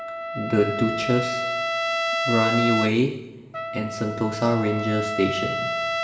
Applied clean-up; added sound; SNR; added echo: none; Trumpet; 2 dB; reverberation time 1.2 s.